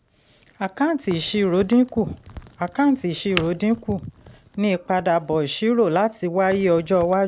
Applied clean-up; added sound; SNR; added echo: none; Crack; 19 dB; none.